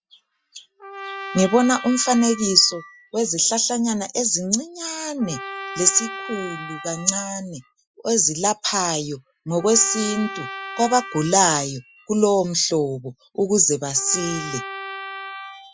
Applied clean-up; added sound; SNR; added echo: classical method Wiener filter.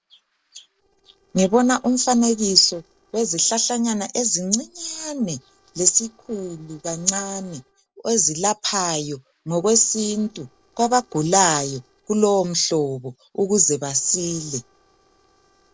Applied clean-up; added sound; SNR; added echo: neural separator model SepFormer DNS4.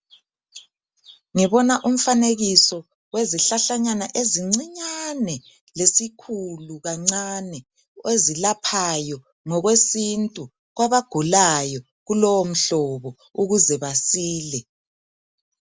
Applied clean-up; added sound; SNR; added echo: none; none; none; none.